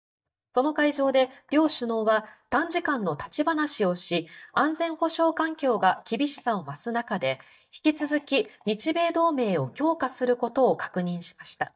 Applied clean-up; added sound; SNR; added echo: neural mask model DeepFilterNet 3.